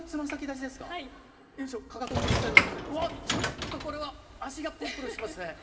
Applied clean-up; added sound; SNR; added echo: none; Sliding door / Train; -5 dB; reverberation time 2.6 s.